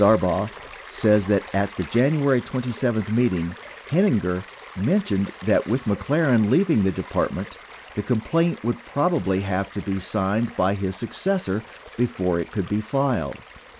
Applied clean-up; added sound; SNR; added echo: none; Stream; 19 dB; none.